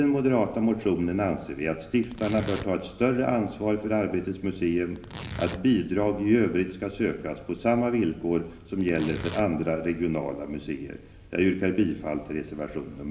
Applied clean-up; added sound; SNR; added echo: none; Tearing; 14 dB; reverberation time 1.1 s.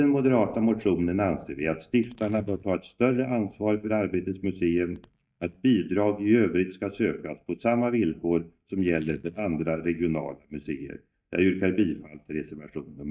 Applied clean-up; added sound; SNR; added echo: neural mask model DeepFilterNet 3.